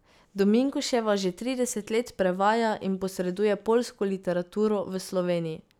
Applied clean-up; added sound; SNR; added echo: none; none; none; none.